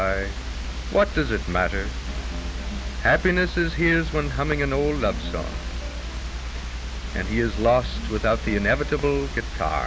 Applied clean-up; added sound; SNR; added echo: none; none; none; none.